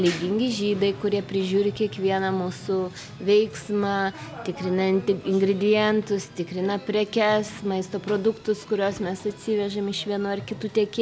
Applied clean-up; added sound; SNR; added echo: none; none; none; none.